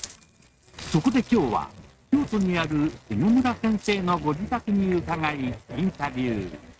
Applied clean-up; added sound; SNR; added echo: neural mask model RNNoise.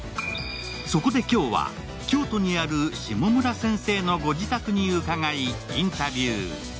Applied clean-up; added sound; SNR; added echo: none; none; none; none.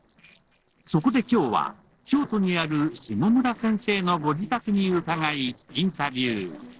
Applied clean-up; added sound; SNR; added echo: neural separator model SepFormer DNS4.